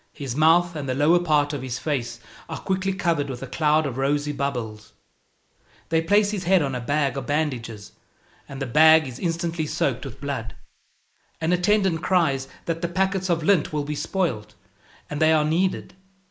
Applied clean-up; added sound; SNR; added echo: neural mask model Resemble Enhance denoiser.